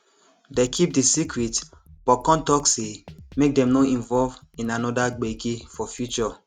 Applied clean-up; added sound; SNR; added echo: neural mask model RNNoise.